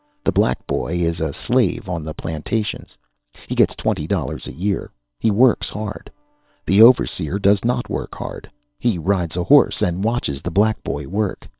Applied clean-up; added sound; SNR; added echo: neural separator model SepFormer WHAM!.